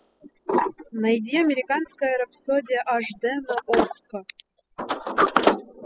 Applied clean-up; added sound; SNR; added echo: classical method spectral subtraction.